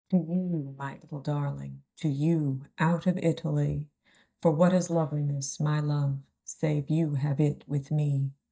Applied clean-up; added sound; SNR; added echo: neural mask model DeepFilterNet 3.